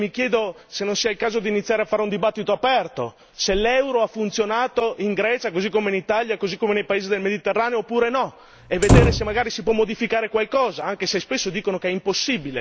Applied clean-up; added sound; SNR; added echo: none; Slam; -4 dB; none.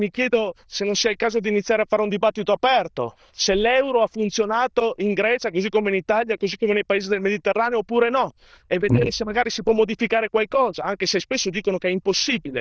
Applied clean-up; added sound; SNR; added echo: neural diffusion model UNIVERSE++.